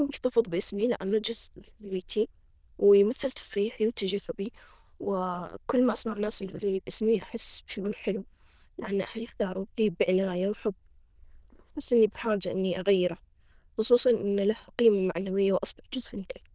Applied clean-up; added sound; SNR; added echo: neural diffusion model UNIVERSE++.